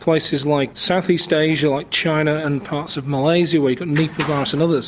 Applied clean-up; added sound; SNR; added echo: none; none; none; none.